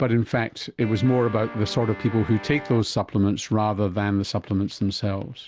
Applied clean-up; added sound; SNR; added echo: none; Guitar; 14 dB; none.